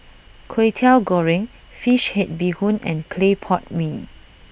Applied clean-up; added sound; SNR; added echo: none; none; none; none.